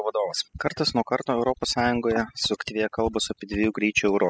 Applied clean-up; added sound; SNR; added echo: classical method spectral subtraction.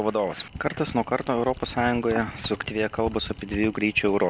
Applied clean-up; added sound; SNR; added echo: none; Typing; 15 dB; none.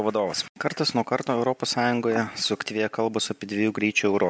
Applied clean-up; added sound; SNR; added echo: none; none; none; none.